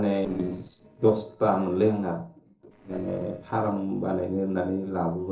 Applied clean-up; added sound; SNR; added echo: neural separator model SepFormer DNS4.